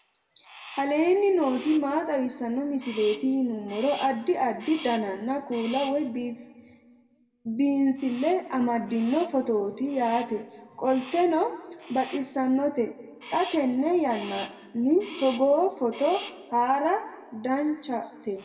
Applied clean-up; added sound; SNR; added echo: none; Crow; 19 dB; reverberation time 1.4 s.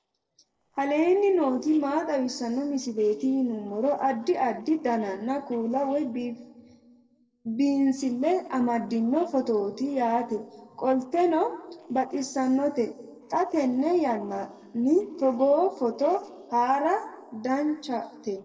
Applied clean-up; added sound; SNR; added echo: neural separator model SepFormer DNS4.